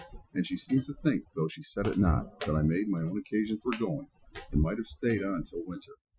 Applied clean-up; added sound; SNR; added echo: classical method Wiener filter.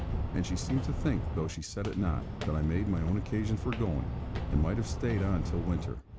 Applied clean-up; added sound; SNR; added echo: none; Walk, footsteps; 2 dB; none.